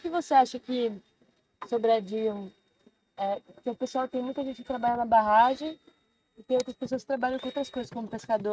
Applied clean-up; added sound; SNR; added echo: neural mask model RNNoise.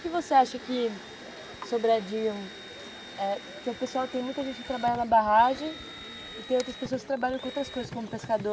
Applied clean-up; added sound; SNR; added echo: none; Drill; 16 dB; none.